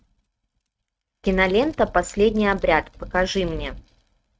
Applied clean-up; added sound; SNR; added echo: neural mask model RNNoise.